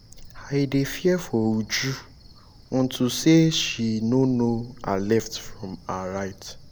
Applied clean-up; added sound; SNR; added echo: none; Cricket; 20 dB; none.